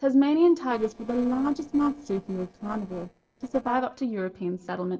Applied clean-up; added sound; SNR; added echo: neural separator model SepFormer DNS4.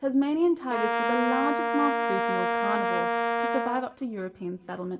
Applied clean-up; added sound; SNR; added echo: none; Brass instrument; -2 dB; reverberation time 1.4 s.